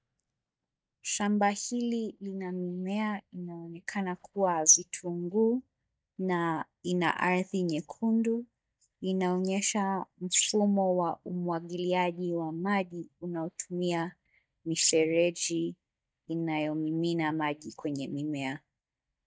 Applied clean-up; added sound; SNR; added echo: neural mask model DeepFilterNet 3.